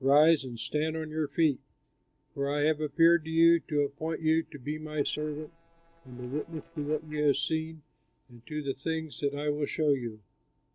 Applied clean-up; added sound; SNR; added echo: neural separator model SepFormer DNS4.